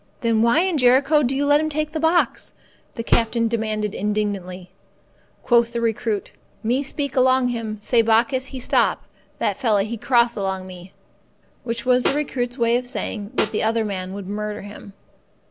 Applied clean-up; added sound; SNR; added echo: none; Snare drum; 9 dB; none.